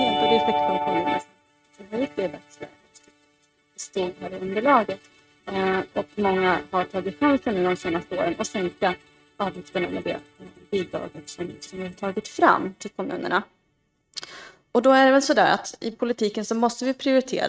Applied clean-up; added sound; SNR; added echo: neural mask model RNNoise.